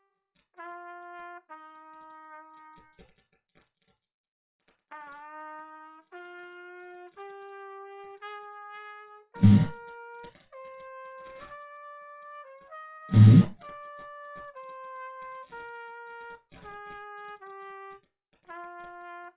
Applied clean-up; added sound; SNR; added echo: classical method WPE with log-MMSE.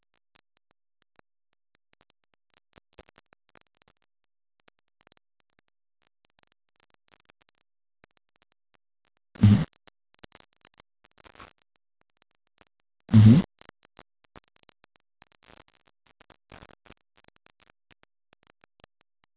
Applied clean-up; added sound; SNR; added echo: none; none; none; none.